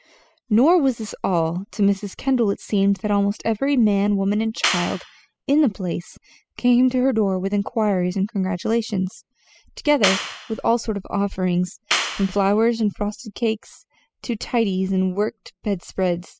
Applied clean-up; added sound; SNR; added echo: classical method spectral subtraction.